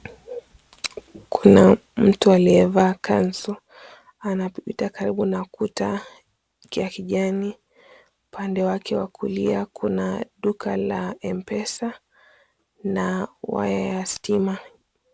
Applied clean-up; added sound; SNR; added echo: none; none; none; none.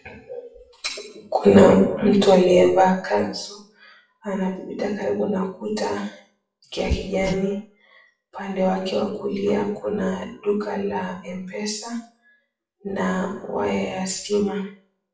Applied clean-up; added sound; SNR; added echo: classical method WPE with log-MMSE.